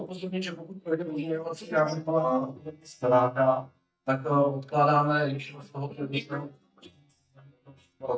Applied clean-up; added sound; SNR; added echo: neural mask model DeepFilterNet 3.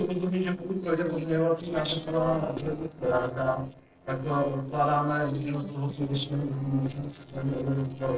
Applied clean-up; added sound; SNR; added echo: neural separator model SepFormer DNS4.